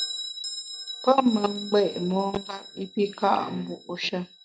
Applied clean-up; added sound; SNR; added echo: none; Bell; 12 dB; none.